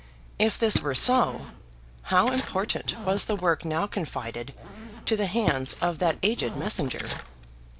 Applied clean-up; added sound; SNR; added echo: none; Zipper (clothing) + Splash, splatter; 12 dB; none.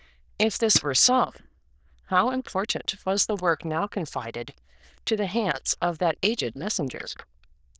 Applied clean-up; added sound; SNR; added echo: neural diffusion model UNIVERSE++.